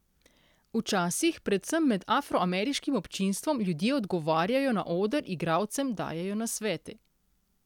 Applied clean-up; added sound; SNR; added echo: none; none; none; none.